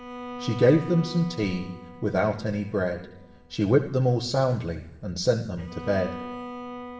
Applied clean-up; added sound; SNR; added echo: none; Bowed string instrument; 14 dB; reverberation time 0.9 s.